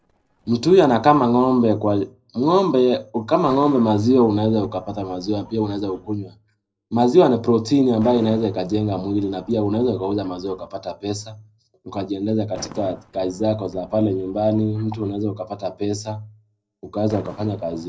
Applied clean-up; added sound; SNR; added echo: neural separator model SepFormer DNS4.